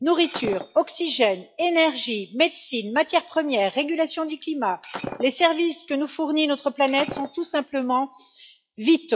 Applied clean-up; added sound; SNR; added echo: classical method log-MMSE.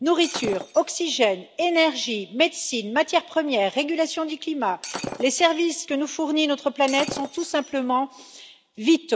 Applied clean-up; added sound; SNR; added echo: none; Shatter; 14 dB; none.